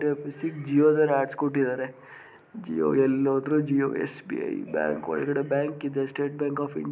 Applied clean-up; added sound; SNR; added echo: none; none; none; none.